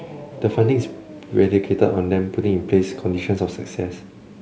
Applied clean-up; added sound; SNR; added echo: none; Dog; 19 dB; none.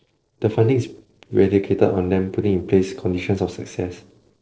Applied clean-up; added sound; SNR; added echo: neural separator model SepFormer DNS4.